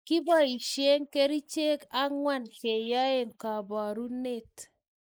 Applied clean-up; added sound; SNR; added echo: neural mask model Resemble Enhance denoiser.